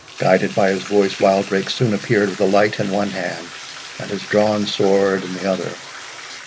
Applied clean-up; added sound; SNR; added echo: none; Bathtub (filling or washing); 15 dB; none.